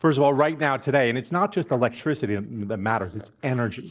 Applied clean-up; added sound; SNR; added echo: neural separator model SepFormer DNS4.